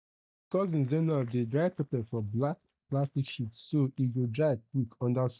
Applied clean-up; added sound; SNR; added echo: neural mask model DeepFilterNet 3.